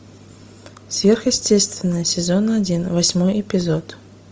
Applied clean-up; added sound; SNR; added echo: none; none; none; none.